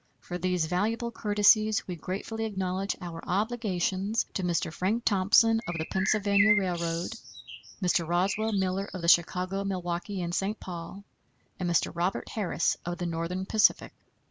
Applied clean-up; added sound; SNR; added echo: none; Bird; 6 dB; none.